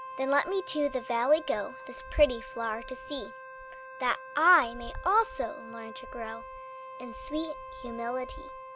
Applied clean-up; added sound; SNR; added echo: none; Wind instrument, woodwind instrument; 13 dB; none.